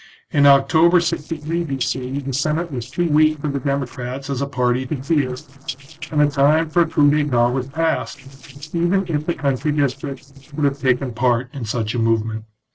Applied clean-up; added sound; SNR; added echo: neural separator model SepFormer DNS4.